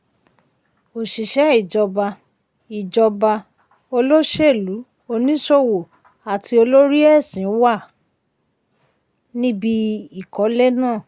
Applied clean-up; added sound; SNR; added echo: none; none; none; none.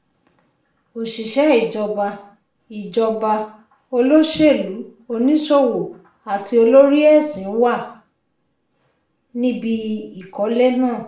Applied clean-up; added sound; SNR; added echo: none; none; none; reverberation time 0.5 s.